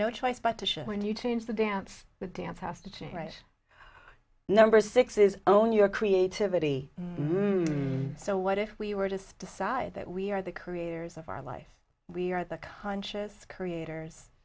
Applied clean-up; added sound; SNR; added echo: none; none; none; none.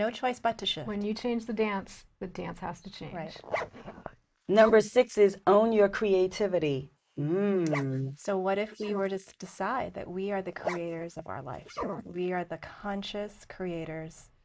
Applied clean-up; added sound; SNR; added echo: neural mask model Resemble Enhance denoiser.